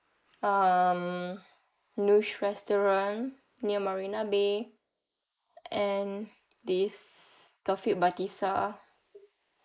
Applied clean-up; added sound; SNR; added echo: neural mask model Resemble Enhance denoiser.